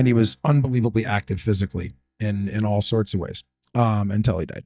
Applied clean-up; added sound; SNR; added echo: neural mask model DeepFilterNet 3.